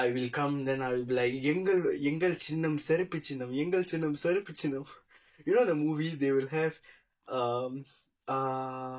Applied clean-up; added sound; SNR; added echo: neural mask model DeepFilterNet 3.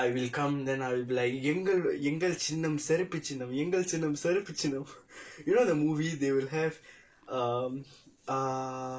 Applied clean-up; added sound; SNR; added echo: neural separator model SepFormer DNS4.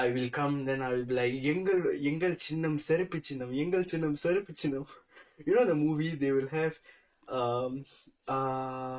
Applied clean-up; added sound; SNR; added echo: neural mask model RNNoise.